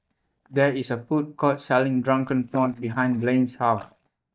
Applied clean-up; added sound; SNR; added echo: neural mask model DeepFilterNet 3.